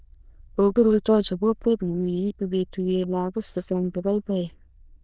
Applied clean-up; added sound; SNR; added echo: neural diffusion model UNIVERSE++.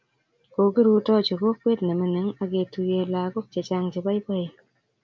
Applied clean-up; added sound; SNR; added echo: none; none; none; none.